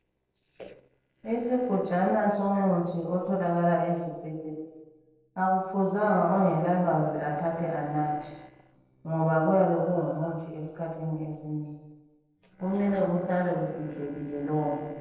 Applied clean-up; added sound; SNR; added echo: neural separator model SepFormer DNS4.